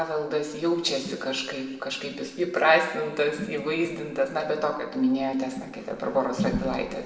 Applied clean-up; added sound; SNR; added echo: none; none; none; reverberation time 1.1 s.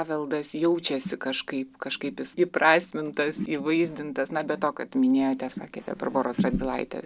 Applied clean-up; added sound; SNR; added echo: none; none; none; none.